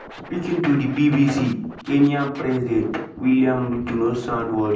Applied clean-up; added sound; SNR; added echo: none; Scratching (performance technique); 19 dB; reverberation time 0.6 s.